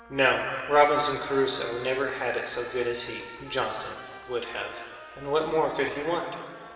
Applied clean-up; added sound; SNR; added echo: none; Trumpet; 18 dB; reverberation time 2.3 s.